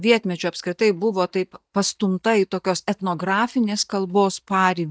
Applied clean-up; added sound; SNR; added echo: neural mask model DeepFilterNet 3.